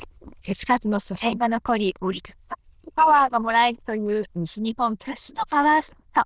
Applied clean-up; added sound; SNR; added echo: neural diffusion model UNIVERSE++.